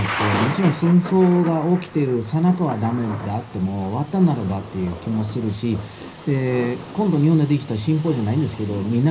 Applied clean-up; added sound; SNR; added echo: none; Thunder / Rain; 12 dB; reverberation time 0.4 s.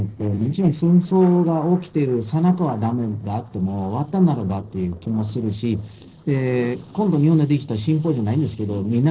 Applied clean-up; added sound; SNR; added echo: neural separator model SepFormer DNS4.